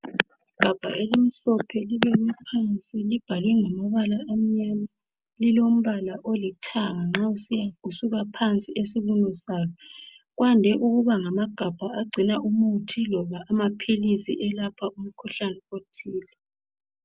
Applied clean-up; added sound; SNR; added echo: none; none; none; none.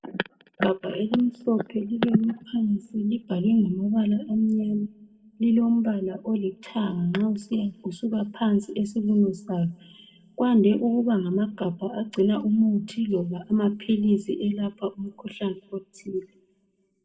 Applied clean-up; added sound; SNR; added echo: none; none; none; reverberation time 1.4 s.